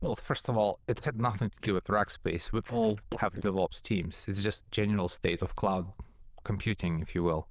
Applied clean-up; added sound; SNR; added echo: neural diffusion model UNIVERSE++.